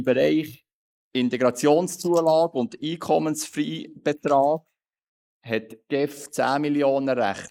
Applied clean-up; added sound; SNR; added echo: neural mask model Resemble Enhance denoiser.